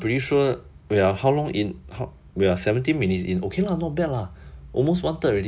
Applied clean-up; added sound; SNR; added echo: none; none; none; none.